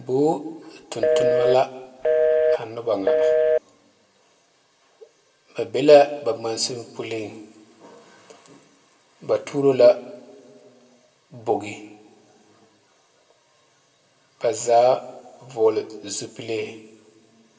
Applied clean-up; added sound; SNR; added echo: none; Telephone; -4 dB; reverberation time 1.0 s.